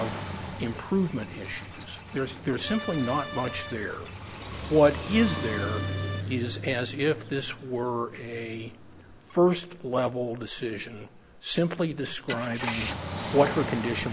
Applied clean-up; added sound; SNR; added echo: none; Accordion + Car; 8 dB; none.